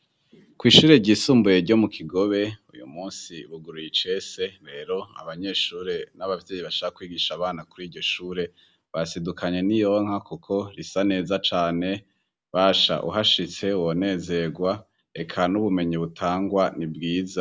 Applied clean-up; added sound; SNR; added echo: none; none; none; none.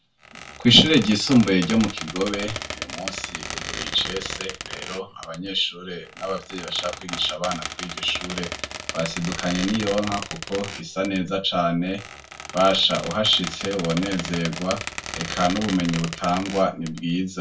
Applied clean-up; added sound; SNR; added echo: none; Squeak; 10 dB; reverberation time 0.2 s.